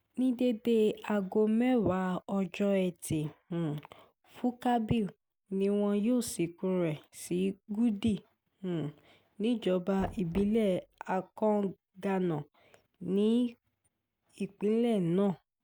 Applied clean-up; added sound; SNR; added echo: none; Knock; 18 dB; none.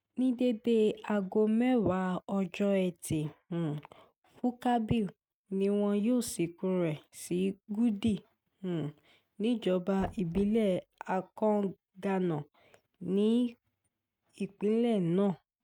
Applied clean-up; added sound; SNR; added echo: neural mask model RNNoise.